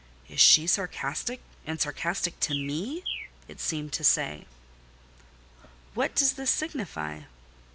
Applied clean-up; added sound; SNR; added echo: none; Bird; 10 dB; none.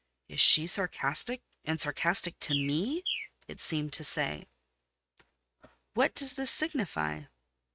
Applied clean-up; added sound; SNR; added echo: neural mask model RNNoise.